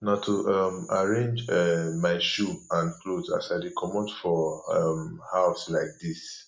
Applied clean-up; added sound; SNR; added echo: none; none; none; none.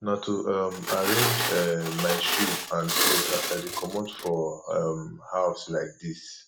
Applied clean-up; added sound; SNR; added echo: none; Glass; -1 dB; none.